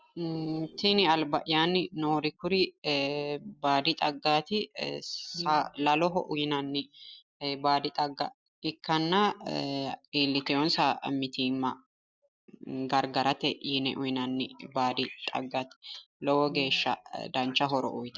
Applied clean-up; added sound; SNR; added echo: neural separator model SepFormer DNS4.